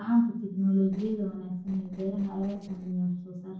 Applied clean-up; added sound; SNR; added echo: neural separator model SepFormer DNS4.